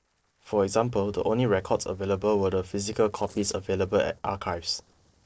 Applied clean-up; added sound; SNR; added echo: neural separator model SepFormer DNS4.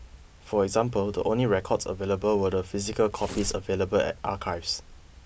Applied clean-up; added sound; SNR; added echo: none; Tearing; 13 dB; none.